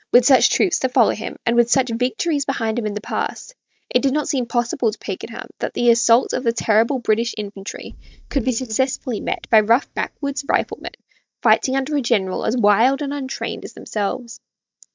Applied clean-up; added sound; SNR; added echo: neural mask model DeepFilterNet 3.